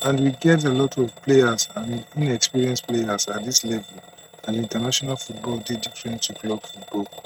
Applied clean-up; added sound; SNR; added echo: neural mask model RNNoise.